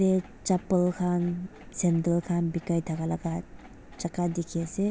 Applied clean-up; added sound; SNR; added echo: none; none; none; none.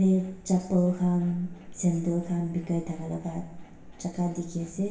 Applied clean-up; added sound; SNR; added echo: none; none; none; reverberation time 1.1 s.